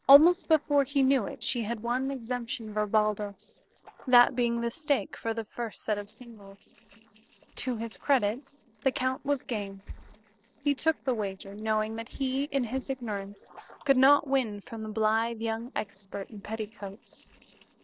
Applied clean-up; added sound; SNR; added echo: neural separator model SepFormer DNS4.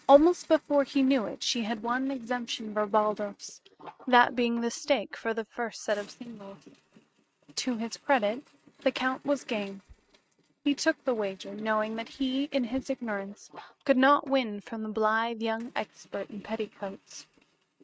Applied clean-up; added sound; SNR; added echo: neural mask model RNNoise.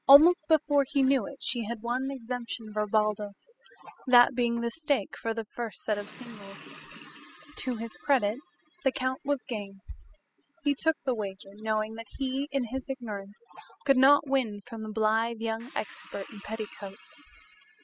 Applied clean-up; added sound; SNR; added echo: classical method spectral subtraction.